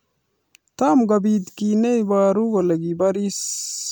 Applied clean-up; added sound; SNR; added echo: none; none; none; none.